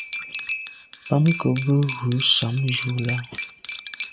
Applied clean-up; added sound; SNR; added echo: none; Cutlery, silverware; 10 dB; none.